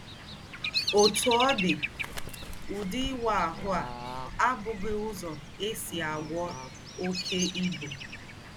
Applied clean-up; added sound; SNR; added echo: none; Bird / Fowl + Bird vocalization, bird call, bird song; 5 dB; none.